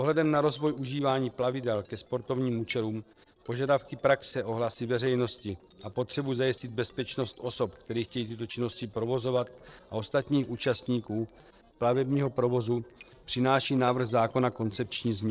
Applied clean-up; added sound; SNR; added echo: neural separator model SepFormer DNS4.